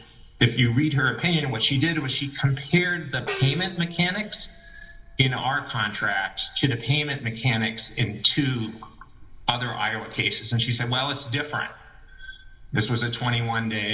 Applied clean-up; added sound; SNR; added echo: none; Gong; 16 dB; reverberation time 0.9 s.